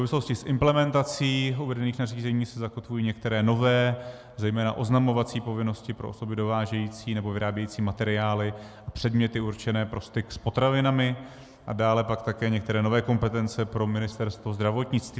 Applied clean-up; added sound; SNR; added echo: none; none; none; none.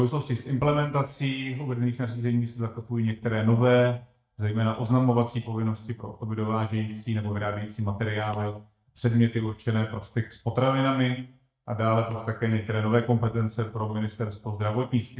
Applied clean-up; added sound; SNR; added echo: neural mask model DeepFilterNet 3.